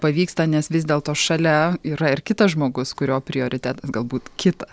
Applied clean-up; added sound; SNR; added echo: none; none; none; none.